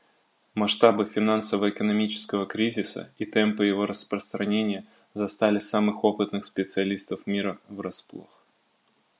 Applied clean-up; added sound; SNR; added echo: none; none; none; none.